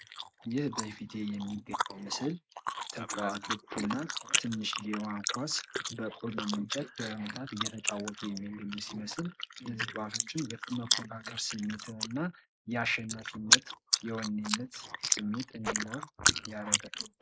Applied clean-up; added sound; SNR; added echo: neural mask model Resemble Enhance denoiser.